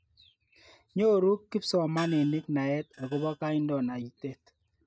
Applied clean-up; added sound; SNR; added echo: neural mask model RNNoise.